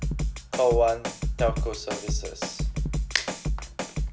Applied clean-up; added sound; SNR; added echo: none; Drum kit; 0 dB; none.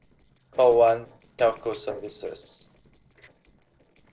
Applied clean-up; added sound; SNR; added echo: neural separator model SepFormer DNS4.